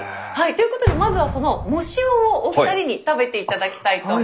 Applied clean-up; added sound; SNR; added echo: none; Explosion; 10 dB; none.